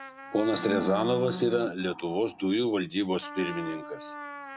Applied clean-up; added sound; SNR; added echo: none; Trumpet + Livestock, farm animals, working animals; 10 dB; none.